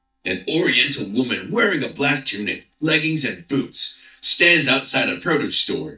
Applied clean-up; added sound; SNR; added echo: neural mask model DeepFilterNet 3.